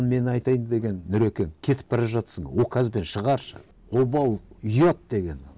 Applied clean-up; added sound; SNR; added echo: none; none; none; none.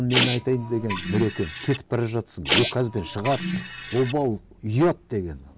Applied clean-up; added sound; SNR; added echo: none; Printer; 2 dB; none.